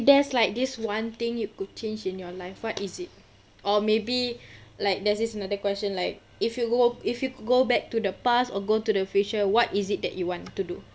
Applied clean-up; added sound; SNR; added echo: none; none; none; none.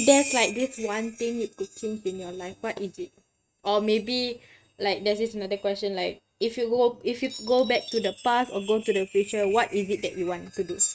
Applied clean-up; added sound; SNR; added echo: neural mask model RNNoise.